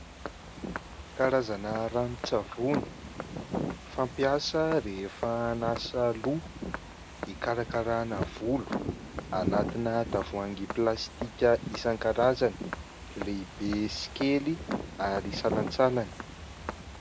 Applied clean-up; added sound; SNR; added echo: none; Fireworks / Ocean + Walk, footsteps; 8 dB; none.